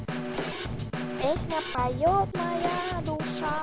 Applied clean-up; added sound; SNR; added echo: none; Snare drum / Drum kit; 2 dB; none.